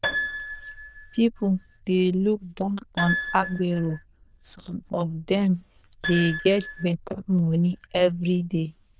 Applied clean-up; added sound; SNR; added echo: neural diffusion model UNIVERSE++.